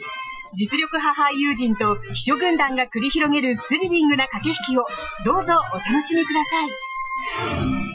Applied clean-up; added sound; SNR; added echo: classical method Wiener filter.